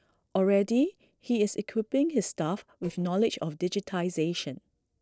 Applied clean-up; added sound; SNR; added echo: neural separator model SepFormer DNS4.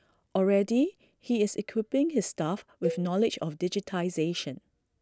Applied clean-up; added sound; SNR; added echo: none; Cowbell; 10 dB; none.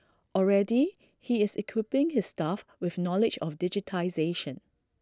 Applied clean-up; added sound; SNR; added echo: none; none; none; none.